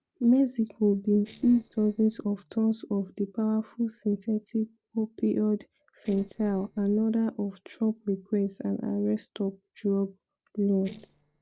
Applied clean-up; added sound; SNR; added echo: neural separator model SepFormer DNS4.